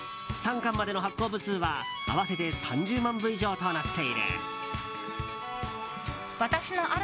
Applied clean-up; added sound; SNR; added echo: none; Harmonica; 9 dB; none.